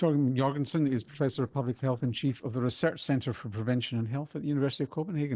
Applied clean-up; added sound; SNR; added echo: neural separator model SepFormer DNS4.